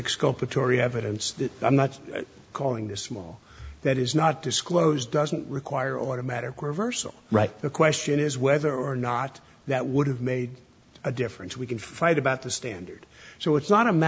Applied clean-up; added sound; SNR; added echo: none; none; none; none.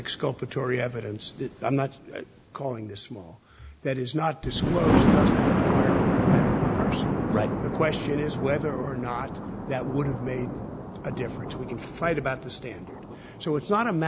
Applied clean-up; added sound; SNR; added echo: none; Thunder; -2 dB; none.